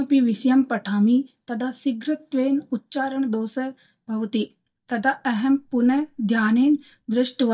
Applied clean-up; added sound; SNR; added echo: neural mask model DeepFilterNet 3.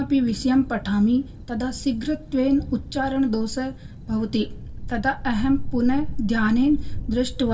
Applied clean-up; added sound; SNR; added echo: none; Thunder; 7 dB; reverberation time 0.2 s.